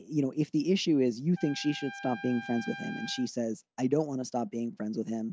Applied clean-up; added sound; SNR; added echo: none; Trumpet; 15 dB; none.